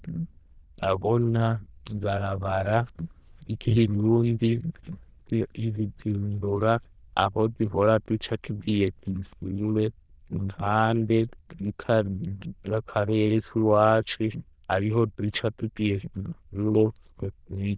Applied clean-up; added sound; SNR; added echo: neural diffusion model UNIVERSE++.